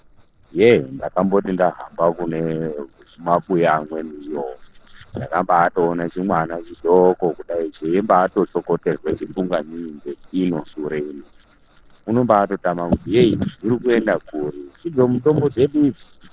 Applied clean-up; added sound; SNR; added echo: neural separator model SepFormer DNS4.